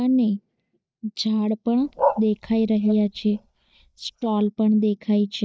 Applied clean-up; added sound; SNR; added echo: neural mask model DeepFilterNet 3.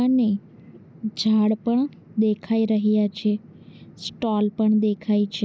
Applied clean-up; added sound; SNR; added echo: none; none; none; none.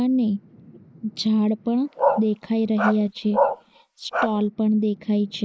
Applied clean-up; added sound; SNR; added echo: neural mask model Resemble Enhance denoiser.